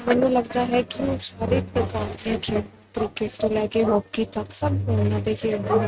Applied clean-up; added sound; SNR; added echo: neural mask model RNNoise.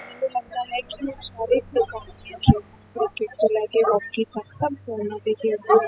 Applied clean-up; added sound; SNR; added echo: classical method spectral subtraction.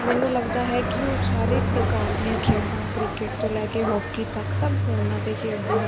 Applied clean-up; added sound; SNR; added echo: none; Gunshot, gunfire + Car passing by; -2 dB; none.